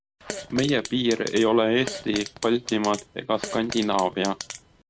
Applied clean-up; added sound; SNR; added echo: none; Fart; 13 dB; none.